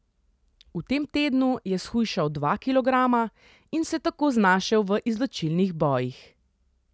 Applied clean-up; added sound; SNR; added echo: none; none; none; none.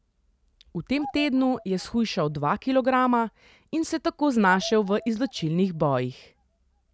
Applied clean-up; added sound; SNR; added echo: none; Bird vocalization, bird call, bird song; 20 dB; none.